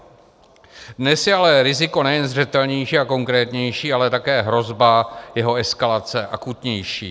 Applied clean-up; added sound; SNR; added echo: none; none; none; none.